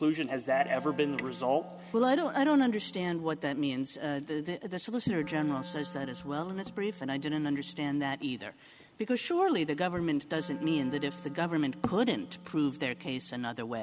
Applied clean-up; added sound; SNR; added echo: none; Wind instrument, woodwind instrument; 17 dB; none.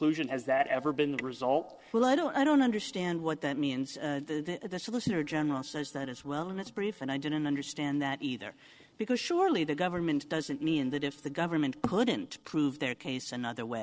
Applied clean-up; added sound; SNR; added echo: neural separator model SepFormer DNS4.